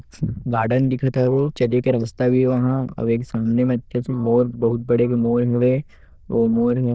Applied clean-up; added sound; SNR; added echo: neural diffusion model UNIVERSE++.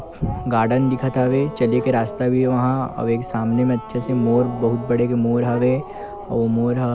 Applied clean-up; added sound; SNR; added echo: none; Wind instrument, woodwind instrument; 19 dB; none.